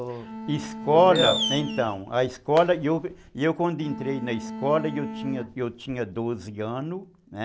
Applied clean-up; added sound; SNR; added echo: none; Fireworks + Bowed string instrument; 8 dB; none.